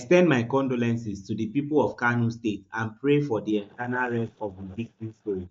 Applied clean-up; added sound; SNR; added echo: neural mask model DeepFilterNet 3.